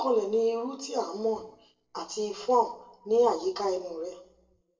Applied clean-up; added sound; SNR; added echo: neural separator model SepFormer DNS4.